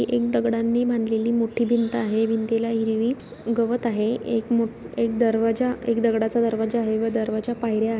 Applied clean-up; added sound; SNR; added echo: none; none; none; none.